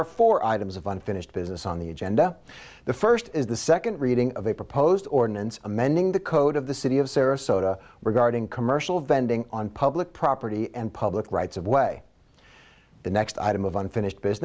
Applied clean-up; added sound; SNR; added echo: none; none; none; none.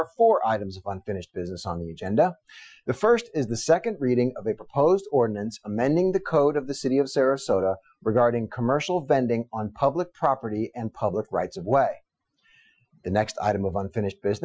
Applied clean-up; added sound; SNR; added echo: classical method Wiener filter.